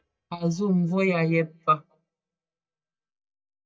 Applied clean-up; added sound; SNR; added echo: neural mask model DeepFilterNet 3.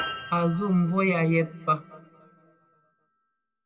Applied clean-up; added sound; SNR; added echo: none; Piano; 15 dB; reverberation time 1.3 s.